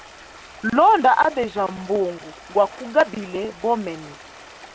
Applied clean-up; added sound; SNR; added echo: none; Stream; 20 dB; none.